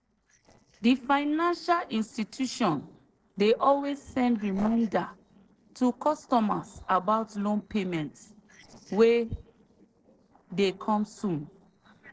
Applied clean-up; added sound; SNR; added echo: neural separator model SepFormer DNS4.